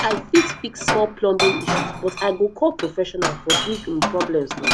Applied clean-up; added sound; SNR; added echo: none; Glass; 3 dB; none.